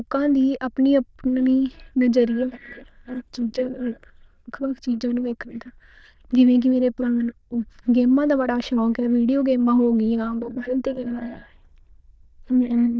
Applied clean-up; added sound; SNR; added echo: neural diffusion model UNIVERSE++.